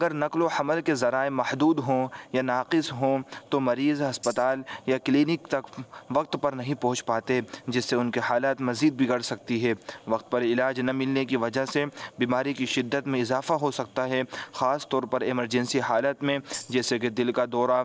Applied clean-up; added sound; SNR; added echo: neural separator model SepFormer DNS4.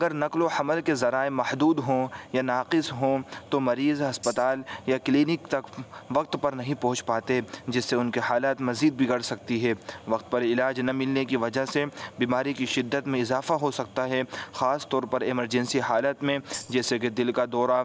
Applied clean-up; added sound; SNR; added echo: none; Tambourine; 15 dB; none.